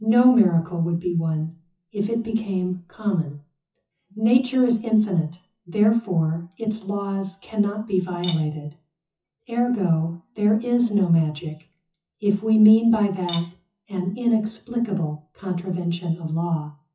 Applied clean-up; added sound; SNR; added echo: classical method WPE with log-MMSE.